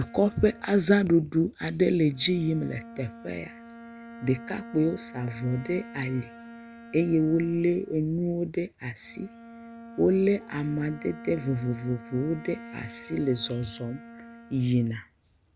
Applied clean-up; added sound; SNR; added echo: none; Bowed string instrument; 18 dB; none.